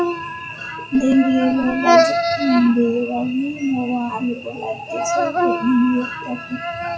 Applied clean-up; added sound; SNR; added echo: classical method WPE with log-MMSE.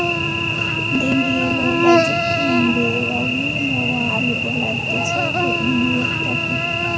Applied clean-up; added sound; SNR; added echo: none; Cricket / Buzz; -4 dB; reverberation time 1.0 s.